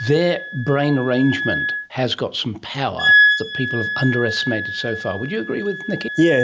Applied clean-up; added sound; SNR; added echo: none; Wind instrument, woodwind instrument; 2 dB; none.